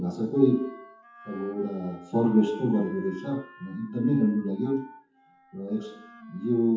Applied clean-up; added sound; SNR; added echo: classical method WPE with log-MMSE.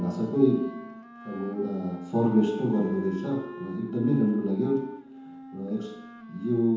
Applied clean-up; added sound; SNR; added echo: none; Wind instrument, woodwind instrument; 15 dB; reverberation time 1.0 s.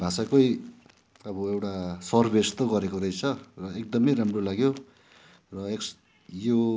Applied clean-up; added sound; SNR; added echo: none; none; none; none.